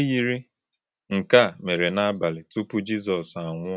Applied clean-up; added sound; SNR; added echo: none; none; none; none.